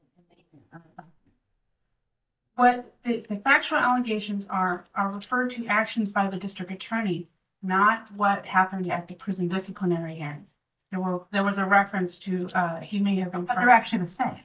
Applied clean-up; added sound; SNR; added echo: neural mask model DeepFilterNet 3.